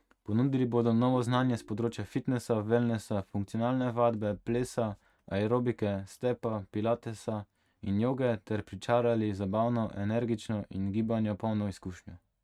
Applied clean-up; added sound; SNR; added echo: neural mask model RNNoise.